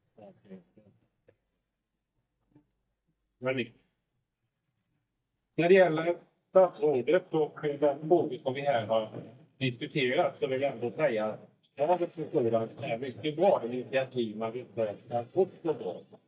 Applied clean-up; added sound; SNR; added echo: neural mask model DeepFilterNet 3.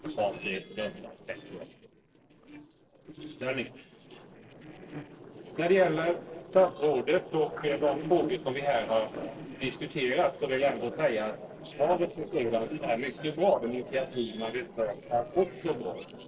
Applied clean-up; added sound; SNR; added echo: neural separator model SepFormer DNS4.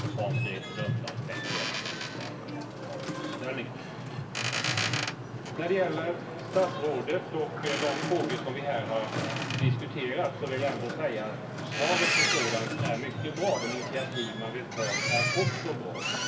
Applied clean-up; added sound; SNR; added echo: none; Boat, Water vehicle; -1 dB; reverberation time 2.6 s.